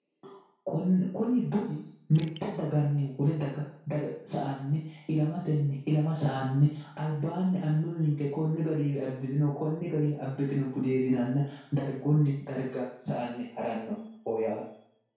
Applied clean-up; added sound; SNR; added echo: none; Crushing; 20 dB; reverberation time 0.6 s.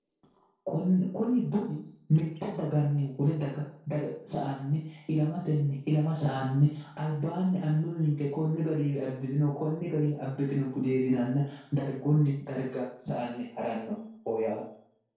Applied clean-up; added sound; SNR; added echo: neural separator model SepFormer DNS4.